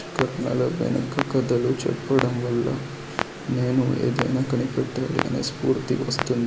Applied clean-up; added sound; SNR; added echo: none; Clock; 10 dB; none.